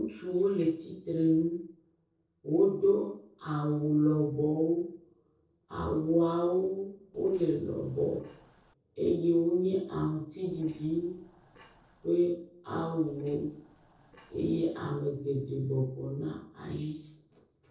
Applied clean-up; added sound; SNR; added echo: neural separator model SepFormer DNS4.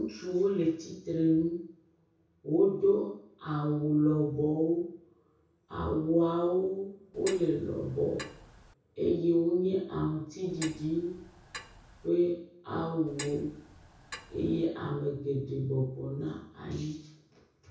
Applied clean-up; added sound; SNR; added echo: none; Clock; 16 dB; reverberation time 0.6 s.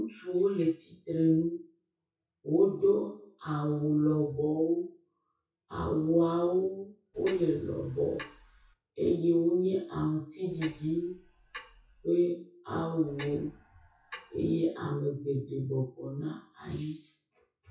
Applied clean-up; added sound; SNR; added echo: classical method WPE with log-MMSE.